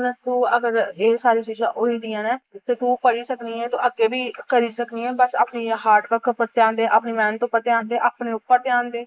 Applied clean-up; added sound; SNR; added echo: neural mask model Resemble Enhance denoiser.